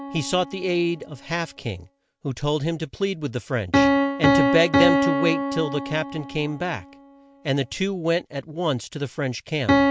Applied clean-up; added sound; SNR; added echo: none; Piano; 0 dB; none.